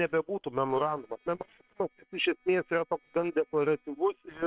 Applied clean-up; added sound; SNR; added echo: neural separator model SepFormer WHAM!.